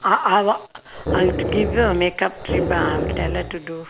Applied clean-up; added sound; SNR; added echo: none; Growling; 2 dB; none.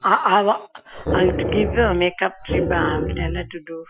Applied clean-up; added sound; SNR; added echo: classical method Wiener filter.